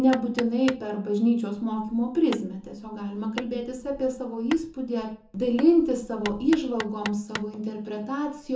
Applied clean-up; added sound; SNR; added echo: none; Hammer; 16 dB; reverberation time 0.7 s.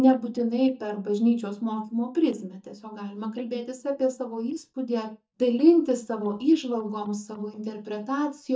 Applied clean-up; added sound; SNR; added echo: neural mask model DeepFilterNet 3.